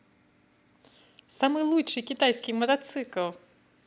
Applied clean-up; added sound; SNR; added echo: none; none; none; none.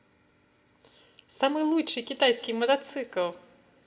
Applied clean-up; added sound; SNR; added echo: none; none; none; reverberation time 0.5 s.